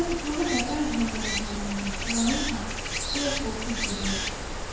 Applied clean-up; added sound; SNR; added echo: none; Stream; 0 dB; reverberation time 0.6 s.